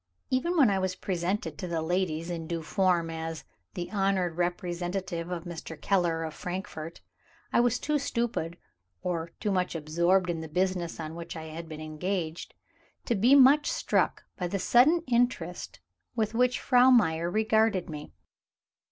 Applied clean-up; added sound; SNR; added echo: none; none; none; none.